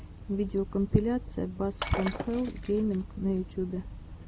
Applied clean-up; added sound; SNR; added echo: none; Shatter; 8 dB; none.